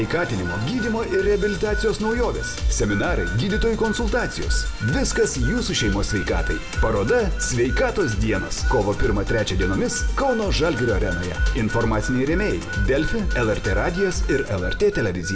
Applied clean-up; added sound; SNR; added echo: none; Harmonica; 12 dB; reverberation time 0.9 s.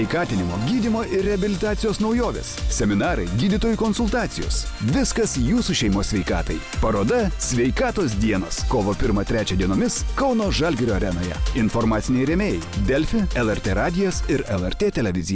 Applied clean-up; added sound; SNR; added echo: none; none; none; none.